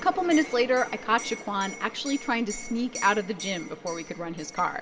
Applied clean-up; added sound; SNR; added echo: none; Liquid; 15 dB; reverberation time 3.0 s.